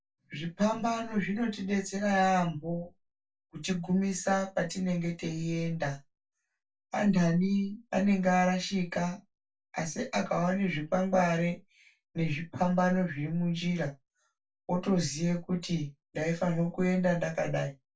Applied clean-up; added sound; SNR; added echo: none; none; none; reverberation time 0.2 s.